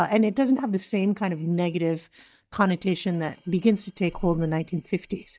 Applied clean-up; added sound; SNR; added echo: neural mask model DeepFilterNet 3.